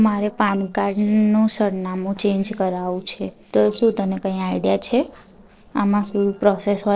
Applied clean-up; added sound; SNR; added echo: neural separator model SepFormer DNS4.